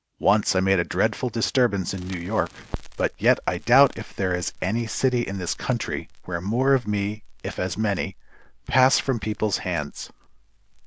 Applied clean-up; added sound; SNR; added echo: none; Crackle; 19 dB; none.